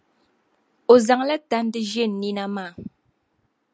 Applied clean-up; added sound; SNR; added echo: none; none; none; none.